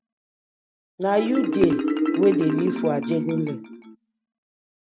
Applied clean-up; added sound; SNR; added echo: none; Marimba, xylophone; 2 dB; none.